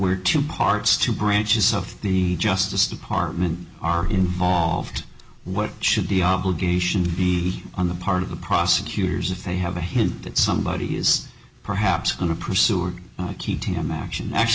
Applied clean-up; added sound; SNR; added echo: none; none; none; none.